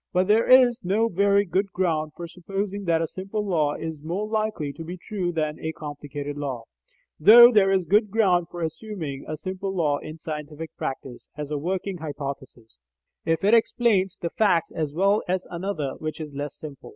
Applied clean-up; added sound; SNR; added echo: none; none; none; none.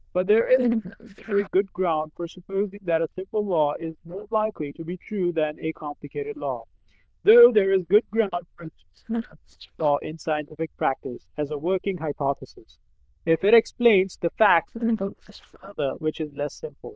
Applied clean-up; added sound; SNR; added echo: neural diffusion model UNIVERSE++.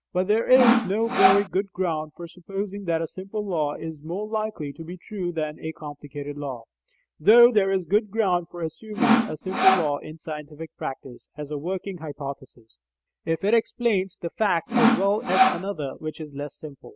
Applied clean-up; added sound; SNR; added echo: none; Sawing; -4 dB; none.